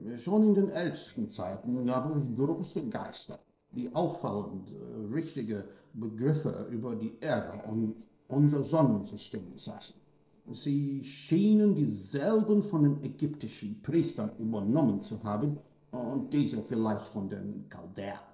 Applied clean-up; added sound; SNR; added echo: neural separator model SepFormer DNS4.